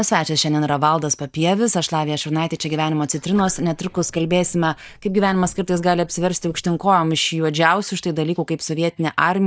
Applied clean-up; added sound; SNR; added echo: neural mask model DeepFilterNet 3.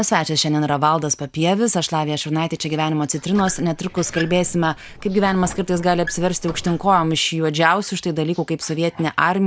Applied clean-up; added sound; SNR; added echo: none; Squeak; 14 dB; none.